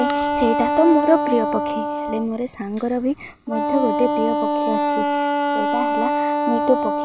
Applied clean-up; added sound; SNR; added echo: none; Wind instrument, woodwind instrument; -1 dB; none.